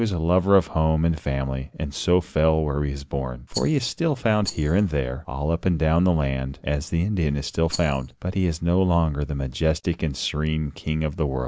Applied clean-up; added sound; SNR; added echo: none; Rattle; 15 dB; none.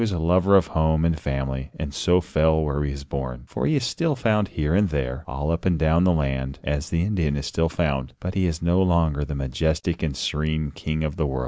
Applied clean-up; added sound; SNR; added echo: none; none; none; none.